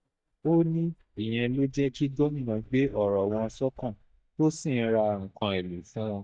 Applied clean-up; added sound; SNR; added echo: neural mask model DeepFilterNet 3.